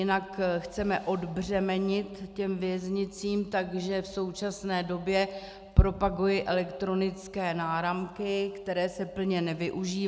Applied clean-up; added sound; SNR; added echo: none; none; none; none.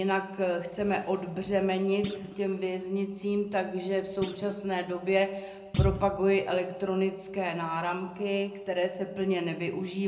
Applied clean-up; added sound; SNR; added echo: none; Thump, thud; 16 dB; reverberation time 0.4 s.